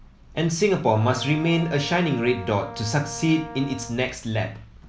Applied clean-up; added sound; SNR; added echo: none; Brass instrument; 15 dB; none.